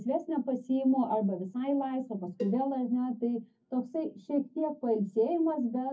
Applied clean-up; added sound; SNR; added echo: none; Cowbell; 15 dB; reverberation time 0.3 s.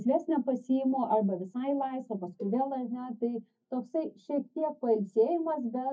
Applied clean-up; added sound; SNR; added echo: neural mask model DeepFilterNet 3.